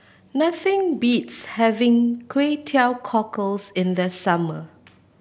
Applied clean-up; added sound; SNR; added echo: none; none; none; none.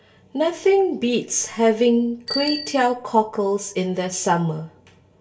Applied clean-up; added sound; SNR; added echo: none; Bicycle bell; 14 dB; reverberation time 0.2 s.